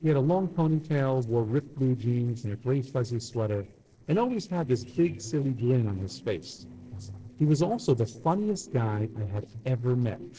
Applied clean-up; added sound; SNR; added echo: neural separator model SepFormer DNS4.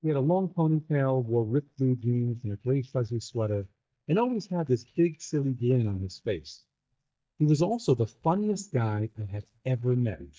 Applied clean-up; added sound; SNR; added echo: neural mask model DeepFilterNet 3.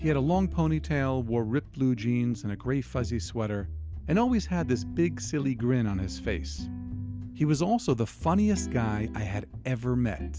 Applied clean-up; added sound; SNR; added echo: none; none; none; none.